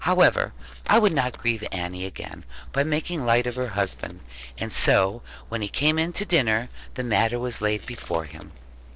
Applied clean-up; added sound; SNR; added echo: neural separator model SepFormer DNS4.